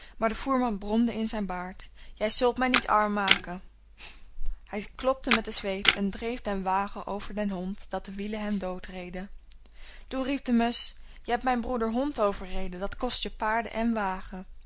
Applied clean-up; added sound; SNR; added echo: none; Camera; 1 dB; none.